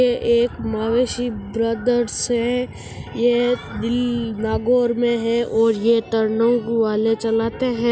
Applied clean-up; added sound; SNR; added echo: none; none; none; none.